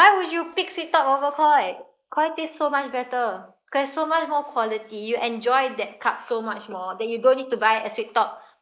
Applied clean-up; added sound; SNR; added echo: neural mask model Resemble Enhance denoiser.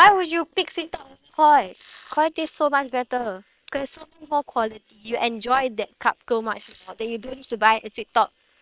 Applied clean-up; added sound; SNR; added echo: neural separator model SepFormer WHAM!.